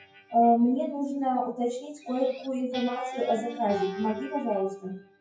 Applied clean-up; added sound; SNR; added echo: classical method WPE with log-MMSE.